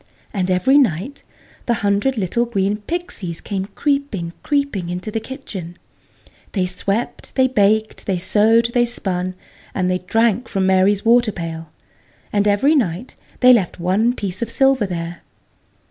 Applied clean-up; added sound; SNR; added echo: none; none; none; none.